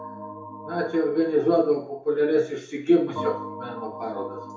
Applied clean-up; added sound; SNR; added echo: none; Organ; 13 dB; reverberation time 0.6 s.